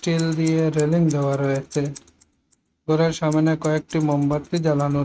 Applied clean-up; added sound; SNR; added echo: neural mask model RNNoise.